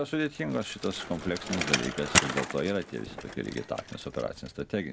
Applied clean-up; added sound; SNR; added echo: none; Bicycle; 2 dB; none.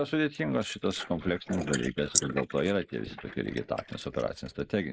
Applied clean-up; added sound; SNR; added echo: neural mask model Resemble Enhance denoiser.